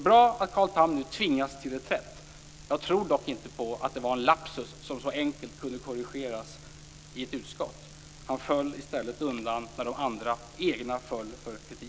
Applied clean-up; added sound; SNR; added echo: none; none; none; none.